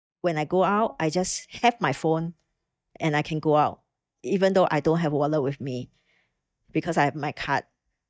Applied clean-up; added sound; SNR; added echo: neural mask model DeepFilterNet 3.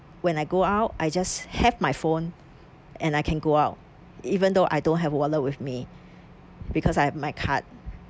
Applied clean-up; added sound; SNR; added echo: none; none; none; none.